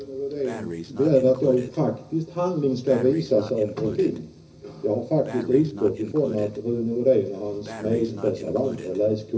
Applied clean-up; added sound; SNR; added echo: none; Breathing; 15 dB; reverberation time 0.4 s.